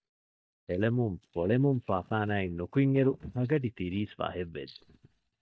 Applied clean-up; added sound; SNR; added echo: neural mask model DeepFilterNet 3.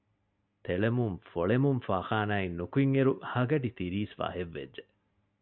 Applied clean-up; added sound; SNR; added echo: none; none; none; none.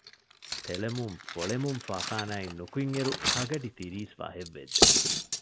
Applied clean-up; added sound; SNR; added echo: none; Cutlery, silverware; -4 dB; none.